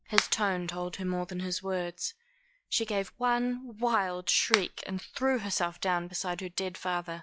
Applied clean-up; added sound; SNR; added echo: classical method log-MMSE.